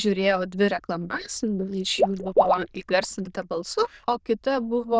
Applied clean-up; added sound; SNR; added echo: neural diffusion model UNIVERSE++.